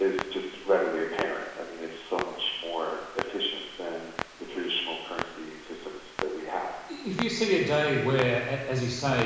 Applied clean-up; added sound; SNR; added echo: none; Clock; 12 dB; reverberation time 1.0 s.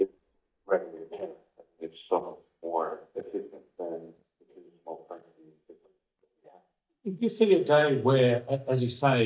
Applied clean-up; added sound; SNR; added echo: neural mask model DeepFilterNet 3.